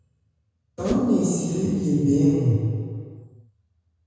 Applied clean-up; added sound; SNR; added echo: none; Whoosh, swoosh, swish; 10 dB; reverberation time 1.9 s.